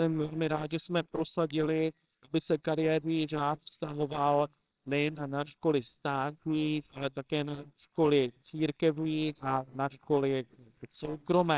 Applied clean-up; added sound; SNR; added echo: neural separator model SepFormer WHAMR!.